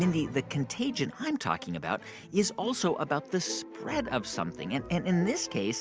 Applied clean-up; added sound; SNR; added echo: none; none; none; none.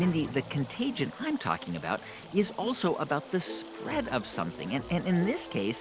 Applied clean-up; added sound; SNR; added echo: none; Stream; 19 dB; none.